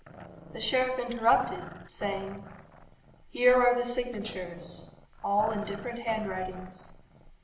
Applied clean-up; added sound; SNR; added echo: none; Growling; 16 dB; reverberation time 0.8 s.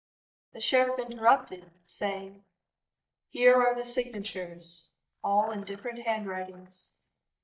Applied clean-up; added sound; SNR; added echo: neural mask model DeepFilterNet 3.